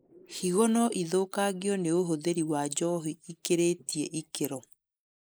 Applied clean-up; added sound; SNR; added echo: neural mask model Resemble Enhance denoiser.